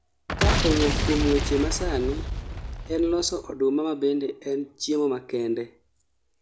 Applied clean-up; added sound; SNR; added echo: none; Boom; 0 dB; none.